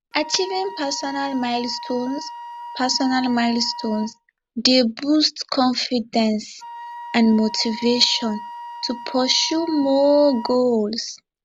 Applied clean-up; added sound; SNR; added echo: none; Wind instrument, woodwind instrument; 14 dB; none.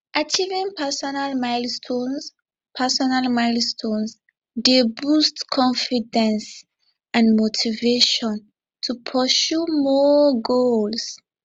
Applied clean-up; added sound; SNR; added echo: none; none; none; none.